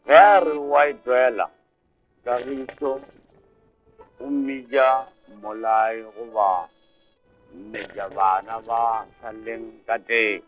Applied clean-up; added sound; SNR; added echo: neural separator model SepFormer DNS4.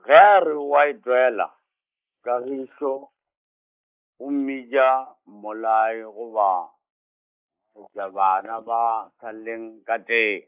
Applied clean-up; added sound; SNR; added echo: neural mask model Resemble Enhance denoiser.